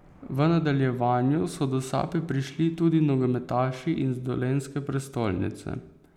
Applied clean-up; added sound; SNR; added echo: none; none; none; none.